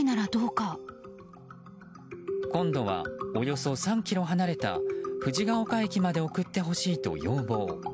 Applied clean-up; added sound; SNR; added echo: none; none; none; none.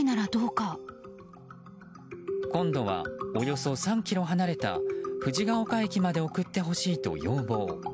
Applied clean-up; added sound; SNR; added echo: none; Bell; 20 dB; none.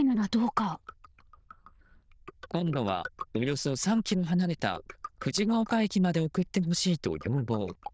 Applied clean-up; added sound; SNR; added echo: neural diffusion model UNIVERSE++.